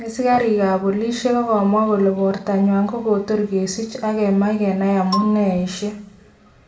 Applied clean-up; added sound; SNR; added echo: none; Marimba, xylophone; 12 dB; reverberation time 0.4 s.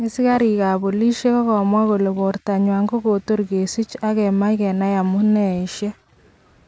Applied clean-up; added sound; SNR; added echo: none; none; none; none.